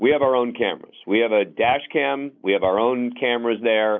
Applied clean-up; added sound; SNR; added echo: none; none; none; none.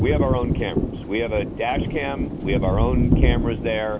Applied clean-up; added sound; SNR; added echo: none; Thunder; -4 dB; none.